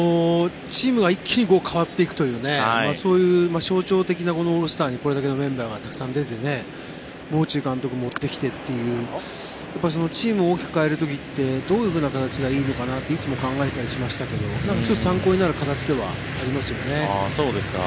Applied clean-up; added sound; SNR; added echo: none; none; none; none.